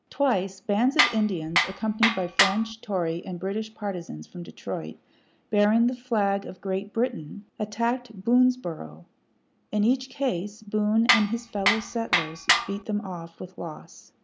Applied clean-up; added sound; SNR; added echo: none; Tools; -1 dB; none.